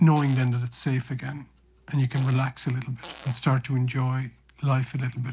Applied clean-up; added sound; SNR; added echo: none; Fart; 19 dB; none.